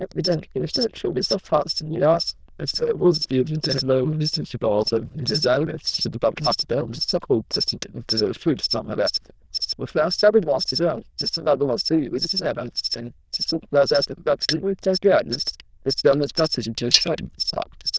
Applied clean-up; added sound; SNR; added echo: neural diffusion model UNIVERSE++.